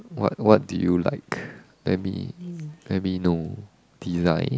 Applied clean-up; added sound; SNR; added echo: none; none; none; none.